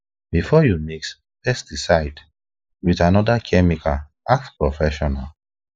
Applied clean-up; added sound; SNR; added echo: neural mask model Resemble Enhance denoiser.